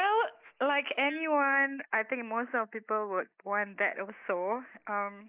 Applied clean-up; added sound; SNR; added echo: neural mask model Resemble Enhance denoiser.